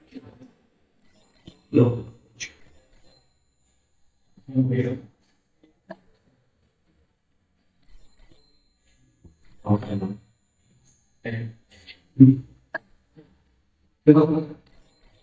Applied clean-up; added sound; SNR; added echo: neural mask model DeepFilterNet 3.